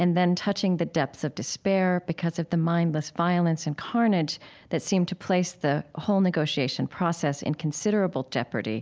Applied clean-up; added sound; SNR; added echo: none; none; none; none.